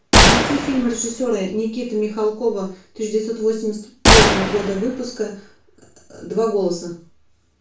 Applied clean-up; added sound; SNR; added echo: none; Gunshot, gunfire; -2 dB; reverberation time 0.3 s.